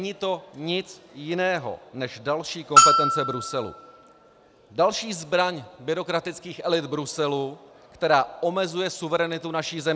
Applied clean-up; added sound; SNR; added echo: none; Bell; -5 dB; none.